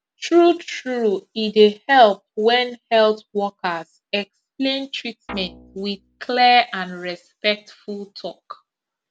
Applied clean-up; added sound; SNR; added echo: none; Guitar; 19 dB; none.